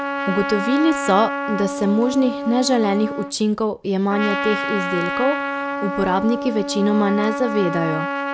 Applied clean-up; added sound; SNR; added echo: none; Trumpet; 5 dB; none.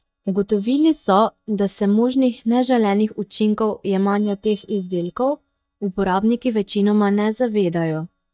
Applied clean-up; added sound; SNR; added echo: neural mask model DeepFilterNet 3.